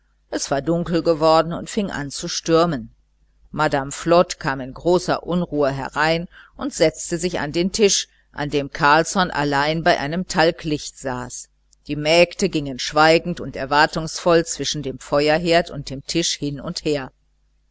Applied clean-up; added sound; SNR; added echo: none; none; none; none.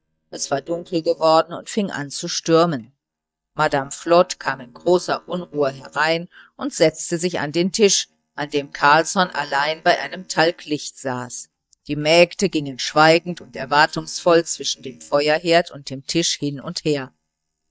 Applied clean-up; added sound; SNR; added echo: neural mask model DeepFilterNet 3.